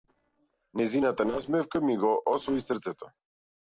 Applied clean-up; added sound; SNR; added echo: neural separator model SepFormer DNS4.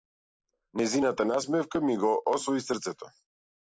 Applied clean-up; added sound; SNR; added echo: neural mask model Resemble Enhance denoiser.